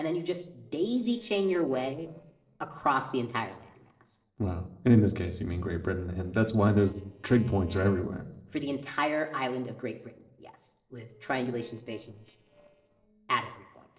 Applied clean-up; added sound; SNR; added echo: neural separator model SepFormer DNS4.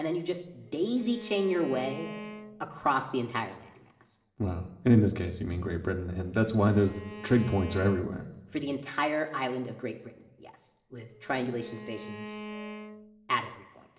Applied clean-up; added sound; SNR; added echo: none; Bowed string instrument; 14 dB; reverberation time 1.4 s.